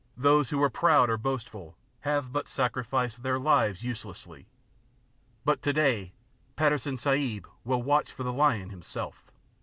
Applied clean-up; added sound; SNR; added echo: none; none; none; none.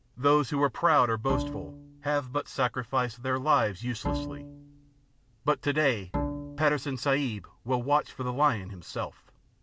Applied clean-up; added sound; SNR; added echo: none; Bowed string instrument; 7 dB; none.